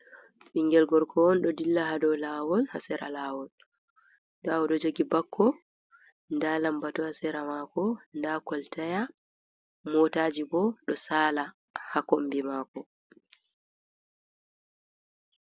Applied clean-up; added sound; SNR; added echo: none; none; none; none.